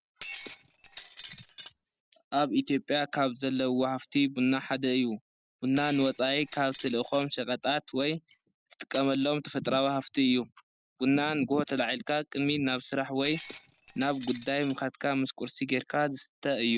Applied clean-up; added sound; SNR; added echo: none; Shatter; 17 dB; none.